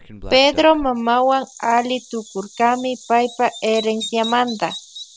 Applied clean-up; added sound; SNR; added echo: none; Bird vocalization, bird call, bird song; 17 dB; none.